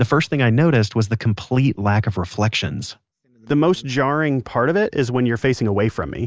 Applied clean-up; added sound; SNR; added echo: none; none; none; none.